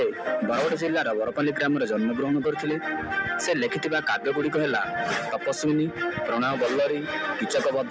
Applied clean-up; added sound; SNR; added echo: none; none; none; none.